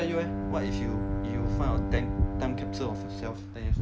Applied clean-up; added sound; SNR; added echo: none; Bowed string instrument; 3 dB; none.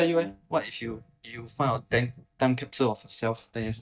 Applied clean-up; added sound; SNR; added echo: neural mask model DeepFilterNet 3.